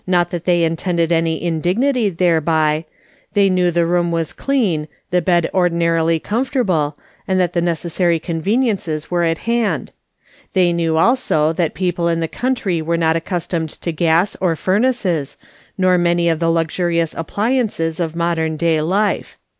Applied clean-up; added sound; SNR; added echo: none; none; none; none.